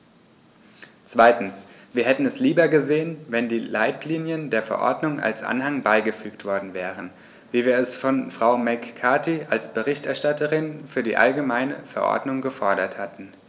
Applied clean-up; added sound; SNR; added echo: none; none; none; none.